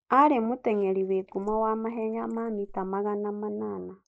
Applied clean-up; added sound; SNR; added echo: neural mask model Resemble Enhance denoiser.